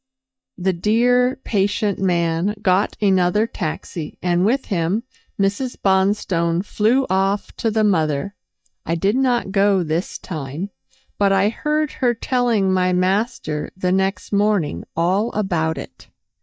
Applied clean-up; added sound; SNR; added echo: neural mask model DeepFilterNet 3.